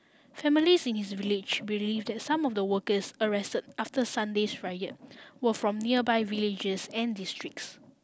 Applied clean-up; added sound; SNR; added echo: none; none; none; none.